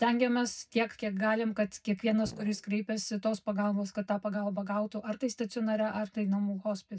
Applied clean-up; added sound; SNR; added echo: neural mask model DeepFilterNet 3.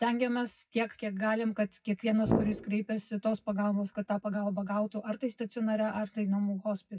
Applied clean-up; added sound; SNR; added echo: classical method WPE with log-MMSE.